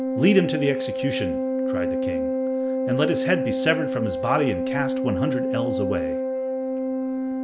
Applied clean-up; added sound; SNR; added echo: none; Organ; -1 dB; none.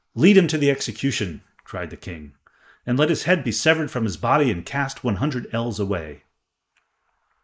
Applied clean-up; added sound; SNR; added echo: neural mask model Resemble Enhance denoiser.